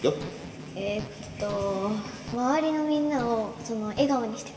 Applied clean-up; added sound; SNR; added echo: none; Fart; 15 dB; reverberation time 1.6 s.